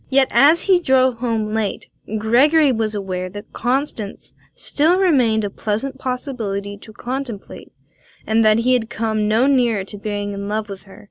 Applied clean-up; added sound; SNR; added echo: none; none; none; none.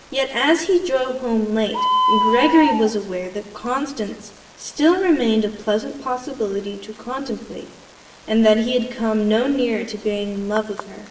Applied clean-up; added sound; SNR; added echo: none; Bird; 8 dB; reverberation time 0.9 s.